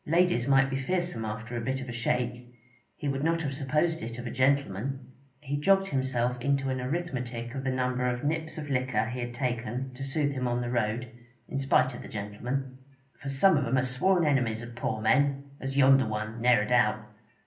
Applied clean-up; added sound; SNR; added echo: none; none; none; reverberation time 0.5 s.